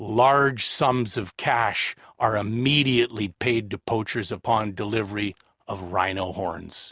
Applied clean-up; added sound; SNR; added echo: none; none; none; none.